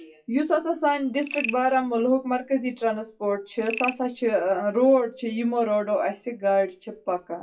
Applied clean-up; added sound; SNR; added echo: classical method WPE with log-MMSE.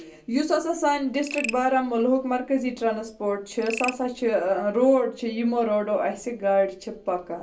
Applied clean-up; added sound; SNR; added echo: none; Frog; 14 dB; reverberation time 0.3 s.